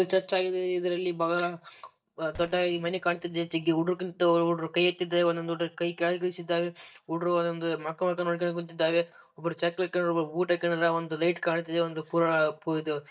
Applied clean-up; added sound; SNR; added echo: neural mask model DeepFilterNet 3.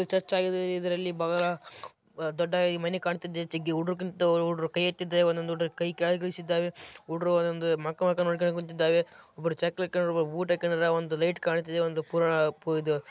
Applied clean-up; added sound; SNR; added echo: none; none; none; none.